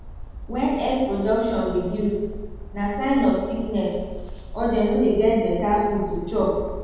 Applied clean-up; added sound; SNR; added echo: none; Bird; 12 dB; reverberation time 1.2 s.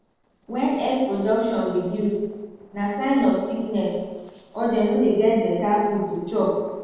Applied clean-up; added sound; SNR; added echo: neural separator model SepFormer DNS4.